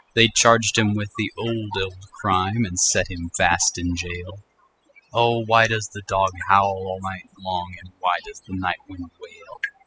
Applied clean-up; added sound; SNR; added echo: classical method spectral subtraction.